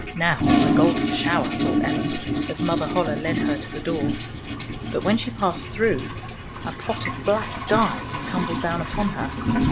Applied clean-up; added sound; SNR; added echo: none; Toilet flush; -2 dB; none.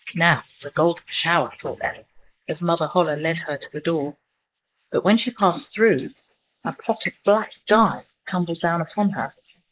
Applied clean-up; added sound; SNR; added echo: neural mask model Resemble Enhance denoiser.